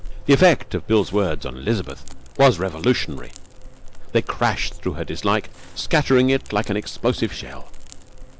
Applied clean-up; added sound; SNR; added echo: none; Crackle; 9 dB; none.